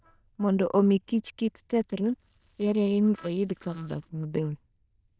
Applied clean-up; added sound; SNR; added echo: neural diffusion model UNIVERSE++.